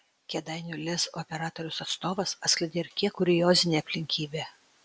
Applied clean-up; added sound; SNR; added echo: none; none; none; none.